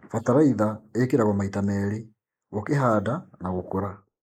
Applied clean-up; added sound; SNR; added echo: neural mask model Resemble Enhance denoiser.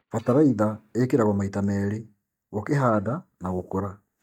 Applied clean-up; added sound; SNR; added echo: neural mask model DeepFilterNet 3.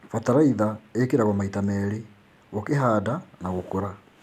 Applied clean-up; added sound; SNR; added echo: none; none; none; none.